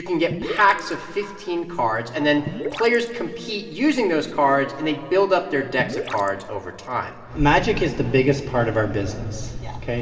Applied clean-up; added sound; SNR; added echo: none; Gurgling / Liquid; 11 dB; reverberation time 2.4 s.